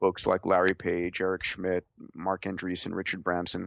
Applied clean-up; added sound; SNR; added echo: none; none; none; none.